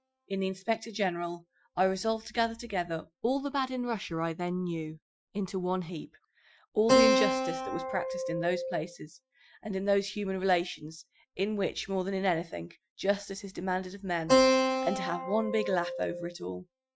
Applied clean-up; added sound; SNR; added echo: classical method Wiener filter.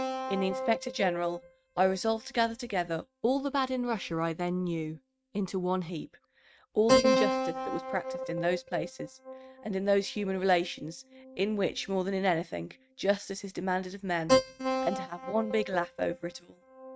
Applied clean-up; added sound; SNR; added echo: neural mask model RNNoise.